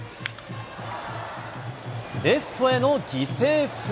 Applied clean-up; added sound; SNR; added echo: none; none; none; none.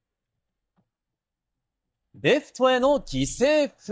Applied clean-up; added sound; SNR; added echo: neural mask model DeepFilterNet 3.